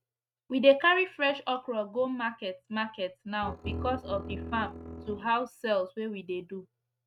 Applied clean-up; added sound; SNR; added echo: neural mask model RNNoise.